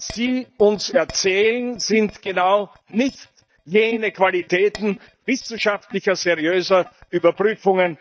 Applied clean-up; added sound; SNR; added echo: neural mask model DeepFilterNet 3.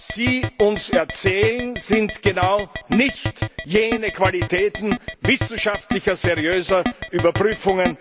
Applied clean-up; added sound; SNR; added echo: none; Keyboard (musical); 5 dB; none.